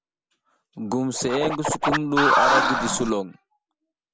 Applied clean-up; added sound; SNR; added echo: none; Scratching (performance technique); -4 dB; none.